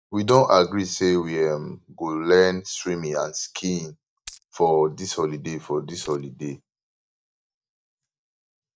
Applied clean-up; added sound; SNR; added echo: neural mask model DeepFilterNet 3.